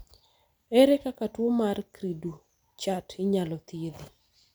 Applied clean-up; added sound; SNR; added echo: none; none; none; none.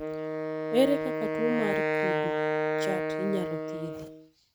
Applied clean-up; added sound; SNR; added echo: none; Wind instrument, woodwind instrument; -2 dB; none.